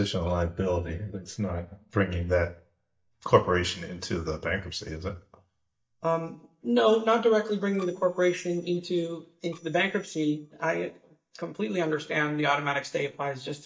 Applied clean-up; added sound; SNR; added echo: neural mask model DeepFilterNet 3.